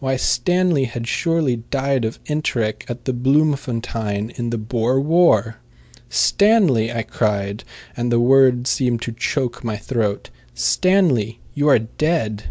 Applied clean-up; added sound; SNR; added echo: none; none; none; none.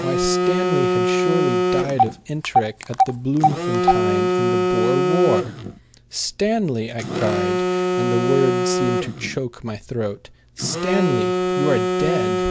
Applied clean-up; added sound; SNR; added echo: none; Telephone + Telephone; -3 dB; none.